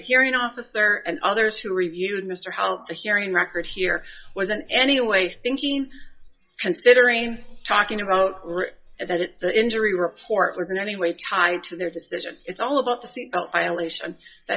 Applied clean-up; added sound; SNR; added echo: classical method WPE with log-MMSE.